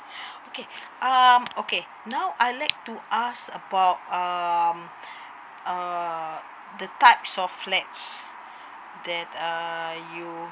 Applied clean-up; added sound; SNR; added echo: none; none; none; none.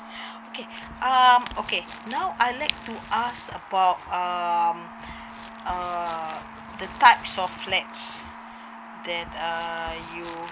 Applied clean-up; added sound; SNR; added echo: none; Crumpling, crinkling + Wind instrument, woodwind instrument; 18 dB; none.